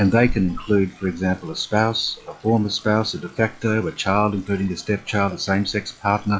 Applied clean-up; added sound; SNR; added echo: classical method log-MMSE.